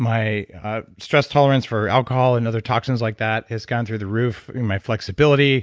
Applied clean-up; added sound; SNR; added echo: none; none; none; none.